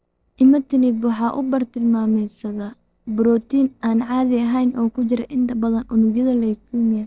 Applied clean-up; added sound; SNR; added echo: neural separator model SepFormer DNS4.